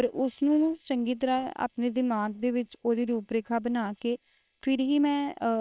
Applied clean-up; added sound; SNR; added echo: neural separator model SepFormer WHAM!.